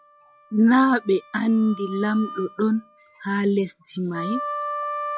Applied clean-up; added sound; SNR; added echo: classical method log-MMSE.